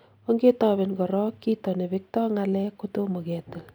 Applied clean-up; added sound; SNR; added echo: none; none; none; none.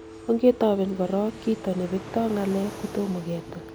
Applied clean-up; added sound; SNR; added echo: none; Telephone + Fixed-wing aircraft, airplane; 14 dB; none.